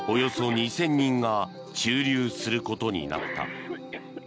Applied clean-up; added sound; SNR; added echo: none; Cough; 13 dB; none.